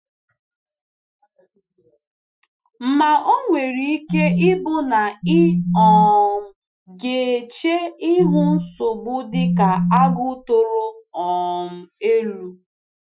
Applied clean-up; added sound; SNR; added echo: classical method Wiener filter.